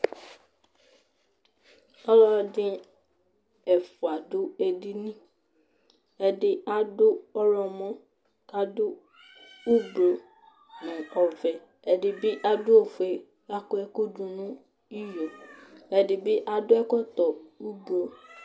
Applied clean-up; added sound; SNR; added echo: none; none; none; none.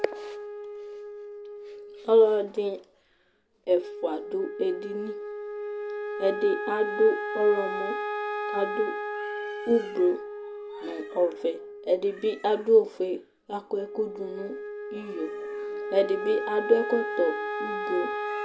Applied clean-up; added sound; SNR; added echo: none; Wind instrument, woodwind instrument; 7 dB; none.